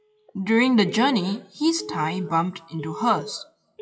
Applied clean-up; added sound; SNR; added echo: classical method WPE with log-MMSE.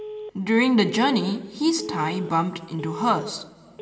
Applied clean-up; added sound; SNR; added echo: none; Telephone; 14 dB; reverberation time 2.5 s.